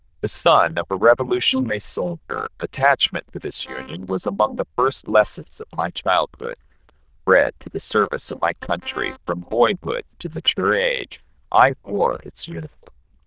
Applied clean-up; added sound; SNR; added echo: neural diffusion model UNIVERSE++.